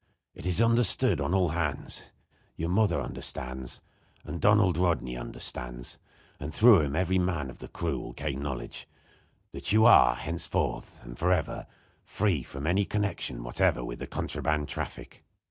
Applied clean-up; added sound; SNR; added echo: none; none; none; none.